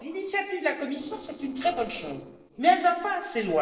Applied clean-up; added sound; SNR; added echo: neural separator model SepFormer DNS4.